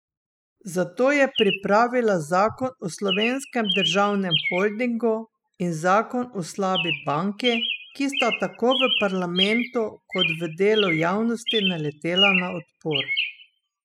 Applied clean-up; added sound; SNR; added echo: classical method spectral subtraction.